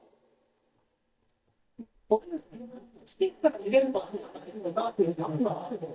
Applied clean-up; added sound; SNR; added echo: neural mask model DeepFilterNet 3.